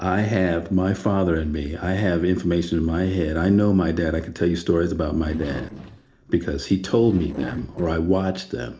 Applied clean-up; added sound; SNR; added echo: neural separator model SepFormer DNS4.